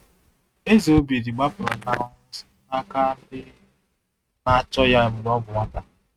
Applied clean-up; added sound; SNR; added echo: neural mask model RNNoise.